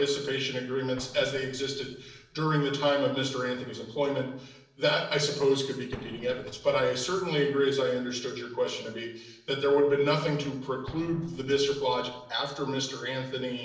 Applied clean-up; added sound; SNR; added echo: neural separator model SepFormer DNS4.